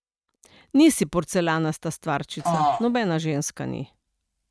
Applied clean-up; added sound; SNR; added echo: neural mask model RNNoise.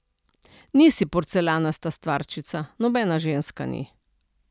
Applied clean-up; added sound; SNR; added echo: none; none; none; none.